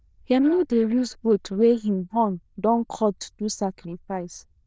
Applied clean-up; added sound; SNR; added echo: neural diffusion model UNIVERSE++.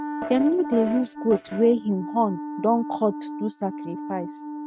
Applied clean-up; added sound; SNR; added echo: neural mask model RNNoise.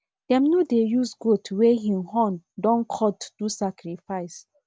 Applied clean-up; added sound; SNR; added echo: none; none; none; none.